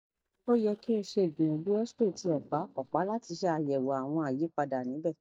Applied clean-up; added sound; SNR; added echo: neural mask model DeepFilterNet 3.